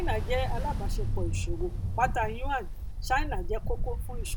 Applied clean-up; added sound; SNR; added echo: none; Ocean; -4 dB; none.